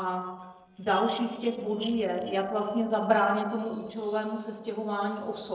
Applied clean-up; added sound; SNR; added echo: neural separator model SepFormer DNS4.